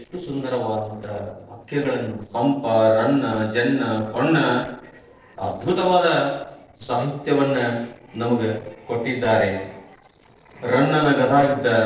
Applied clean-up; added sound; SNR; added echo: neural separator model SepFormer DNS4.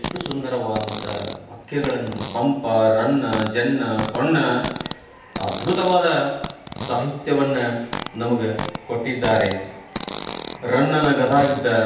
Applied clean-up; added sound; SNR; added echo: none; Fart; 12 dB; reverberation time 0.9 s.